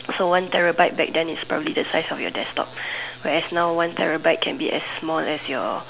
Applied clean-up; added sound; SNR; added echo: none; none; none; none.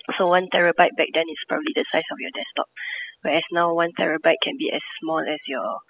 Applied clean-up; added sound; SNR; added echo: classical method spectral subtraction.